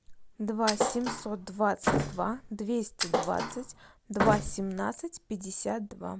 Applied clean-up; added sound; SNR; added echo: none; Thump, thud; 0 dB; none.